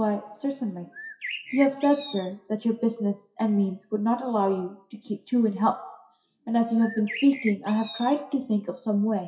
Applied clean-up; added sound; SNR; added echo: classical method WPE with log-MMSE.